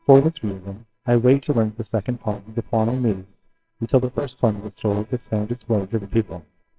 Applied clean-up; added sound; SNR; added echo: neural separator model SepFormer WHAMR!.